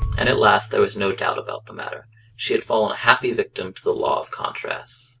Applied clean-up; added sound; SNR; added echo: none; Marimba, xylophone / Wood; 20 dB; none.